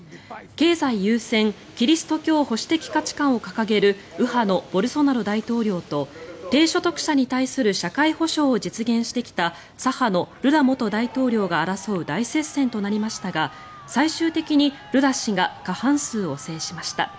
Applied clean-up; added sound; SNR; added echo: none; none; none; none.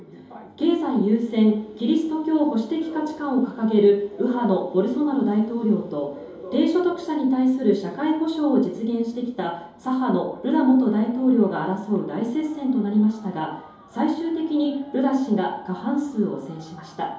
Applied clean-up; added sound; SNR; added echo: none; none; none; reverberation time 2.8 s.